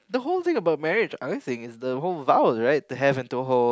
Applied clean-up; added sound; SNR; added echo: none; none; none; none.